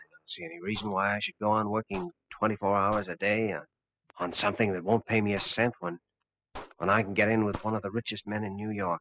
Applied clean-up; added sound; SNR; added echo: classical method spectral subtraction.